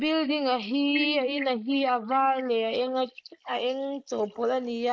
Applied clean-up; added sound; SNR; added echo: neural mask model Resemble Enhance denoiser.